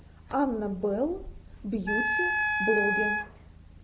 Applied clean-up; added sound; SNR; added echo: none; Wind instrument, woodwind instrument; -3 dB; none.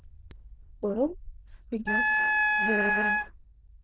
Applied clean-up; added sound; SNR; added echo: neural diffusion model UNIVERSE++.